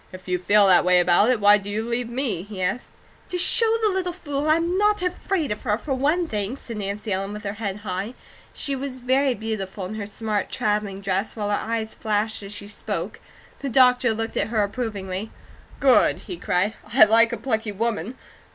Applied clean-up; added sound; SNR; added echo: none; Wind; 20 dB; none.